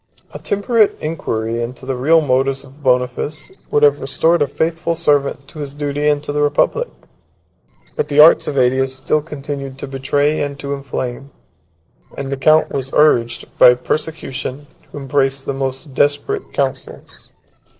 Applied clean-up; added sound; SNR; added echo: neural separator model SepFormer DNS4.